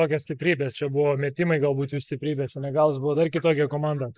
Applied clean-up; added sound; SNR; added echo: neural mask model Resemble Enhance denoiser.